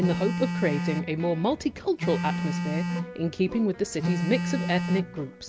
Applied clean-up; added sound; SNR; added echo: none; Telephone; 3 dB; none.